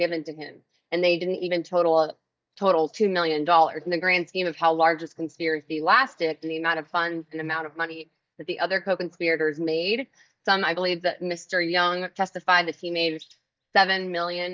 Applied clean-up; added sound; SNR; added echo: neural mask model DeepFilterNet 3.